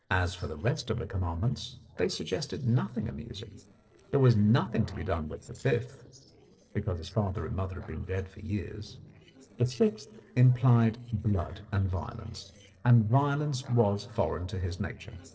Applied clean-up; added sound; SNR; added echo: neural separator model SepFormer DNS4.